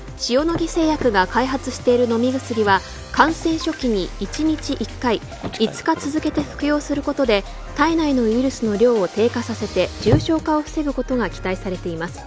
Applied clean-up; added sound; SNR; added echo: none; Car; 14 dB; none.